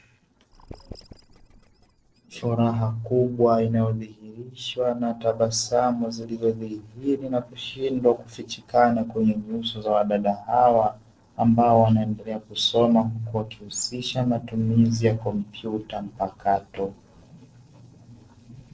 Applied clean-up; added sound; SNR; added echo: neural separator model SepFormer DNS4.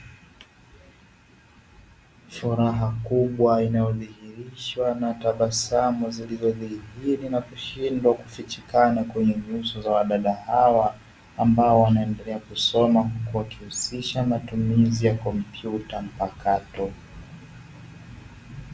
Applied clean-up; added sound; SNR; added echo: none; none; none; none.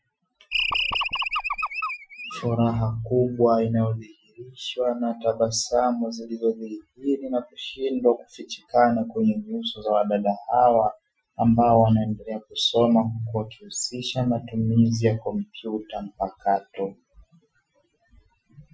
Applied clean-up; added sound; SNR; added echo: classical method Wiener filter.